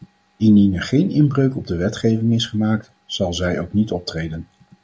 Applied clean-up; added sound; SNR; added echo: none; none; none; none.